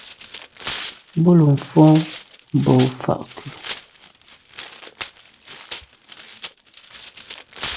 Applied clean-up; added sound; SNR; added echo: none; Tearing; 14 dB; none.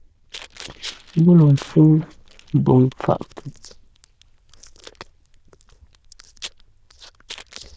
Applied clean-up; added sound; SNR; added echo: neural diffusion model UNIVERSE++.